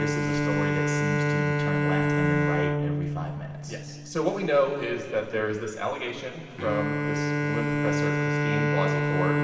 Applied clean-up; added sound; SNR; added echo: none; Bowed string instrument; -4 dB; reverberation time 2.4 s.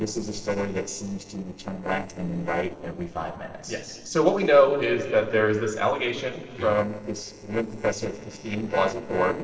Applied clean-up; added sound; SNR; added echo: neural separator model SepFormer DNS4.